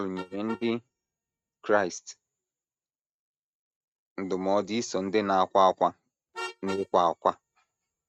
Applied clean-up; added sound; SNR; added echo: neural mask model RNNoise.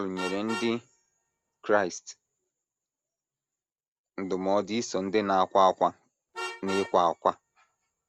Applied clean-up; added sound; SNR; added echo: none; Vehicle horn, car horn, honking; 15 dB; none.